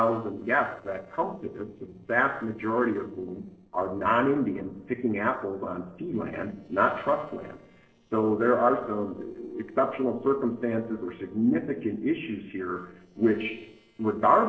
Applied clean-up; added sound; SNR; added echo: neural separator model SepFormer DNS4.